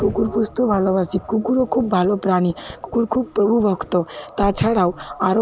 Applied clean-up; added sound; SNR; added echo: none; Fireworks; 19 dB; none.